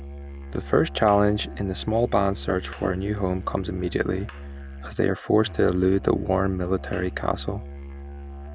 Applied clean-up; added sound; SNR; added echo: none; Musical instrument; 12 dB; none.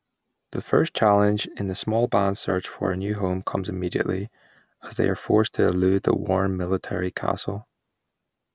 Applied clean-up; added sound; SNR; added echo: none; none; none; none.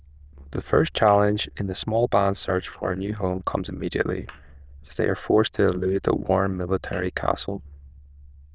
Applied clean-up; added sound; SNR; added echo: neural diffusion model UNIVERSE++.